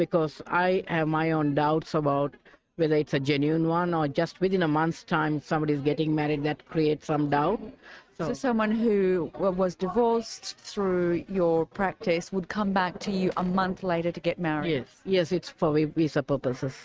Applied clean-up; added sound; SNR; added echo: neural mask model RNNoise.